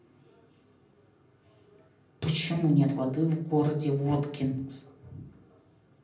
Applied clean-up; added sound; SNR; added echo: none; none; none; reverberation time 0.6 s.